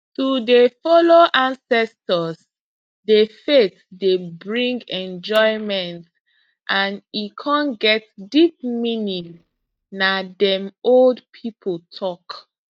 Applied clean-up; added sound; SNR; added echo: neural mask model DeepFilterNet 3.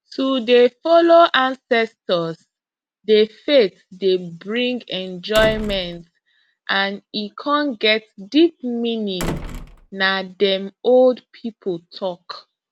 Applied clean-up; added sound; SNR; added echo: none; Slam; 13 dB; none.